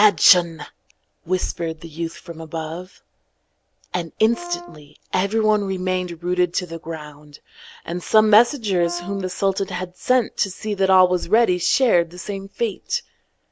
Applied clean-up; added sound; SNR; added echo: none; Brass instrument; 16 dB; none.